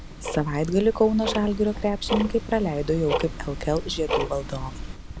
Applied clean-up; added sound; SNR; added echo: none; Tick-tock; 6 dB; none.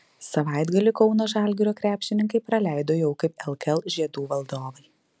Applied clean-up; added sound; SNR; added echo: none; none; none; none.